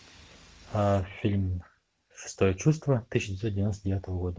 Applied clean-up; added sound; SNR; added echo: none; none; none; none.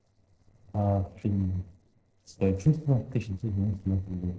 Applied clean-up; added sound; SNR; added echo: neural separator model SepFormer DNS4.